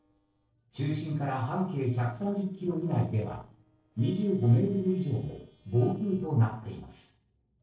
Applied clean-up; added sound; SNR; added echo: neural separator model SepFormer DNS4.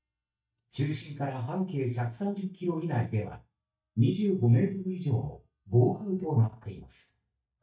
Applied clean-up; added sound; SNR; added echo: neural mask model DeepFilterNet 3.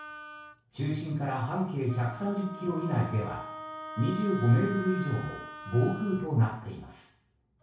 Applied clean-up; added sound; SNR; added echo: none; Wind instrument, woodwind instrument; 13 dB; reverberation time 0.6 s.